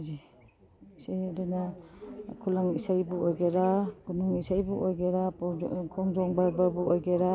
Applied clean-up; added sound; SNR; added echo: none; none; none; none.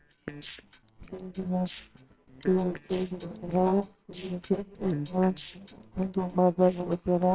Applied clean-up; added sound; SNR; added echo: neural separator model SepFormer WHAMR!.